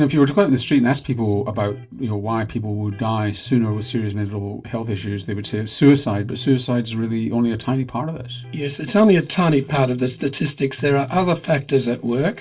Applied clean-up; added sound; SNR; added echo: none; Electric guitar; 19 dB; reverberation time 0.1 s.